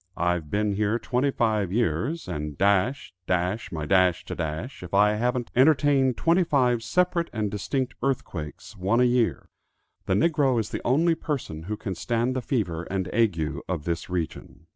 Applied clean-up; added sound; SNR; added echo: none; none; none; none.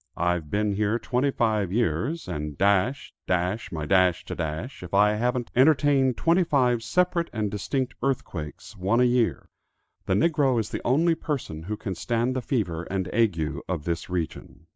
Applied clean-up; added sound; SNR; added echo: neural mask model Resemble Enhance denoiser.